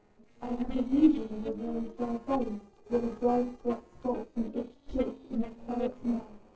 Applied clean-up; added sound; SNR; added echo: neural separator model SepFormer DNS4.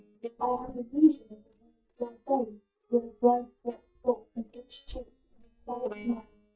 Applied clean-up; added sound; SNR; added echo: neural mask model DeepFilterNet 3.